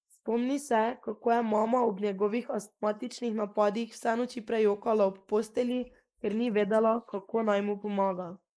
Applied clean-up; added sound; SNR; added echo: neural mask model Resemble Enhance denoiser.